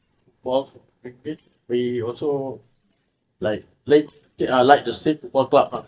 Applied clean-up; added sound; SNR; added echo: neural mask model DeepFilterNet 3.